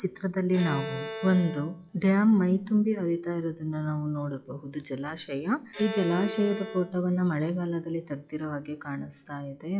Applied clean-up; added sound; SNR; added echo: classical method log-MMSE.